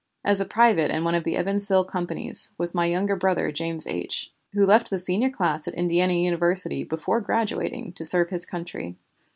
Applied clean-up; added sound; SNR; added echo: none; none; none; none.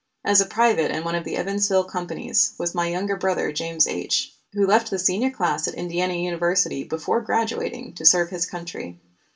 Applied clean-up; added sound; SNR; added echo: none; none; none; reverberation time 0.2 s.